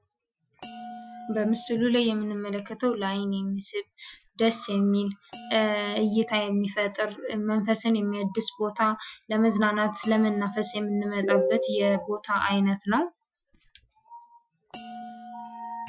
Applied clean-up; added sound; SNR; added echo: classical method Wiener filter.